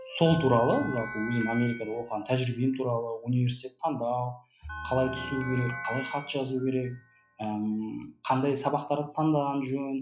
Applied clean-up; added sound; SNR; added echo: classical method log-MMSE.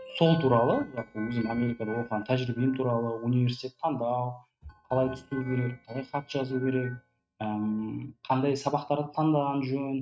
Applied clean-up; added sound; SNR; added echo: neural mask model RNNoise.